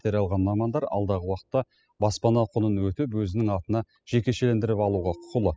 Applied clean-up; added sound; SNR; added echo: classical method spectral subtraction.